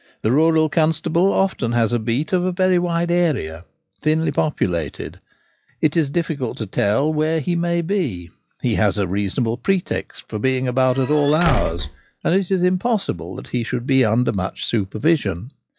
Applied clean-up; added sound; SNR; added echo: classical method log-MMSE.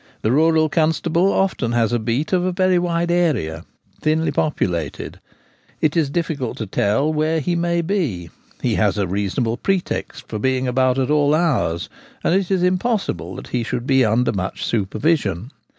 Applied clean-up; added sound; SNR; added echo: none; none; none; none.